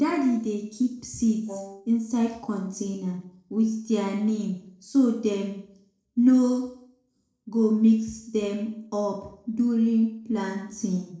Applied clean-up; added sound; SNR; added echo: neural separator model SepFormer DNS4.